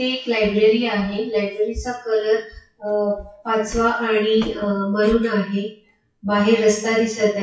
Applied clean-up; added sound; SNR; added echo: classical method WPE with log-MMSE.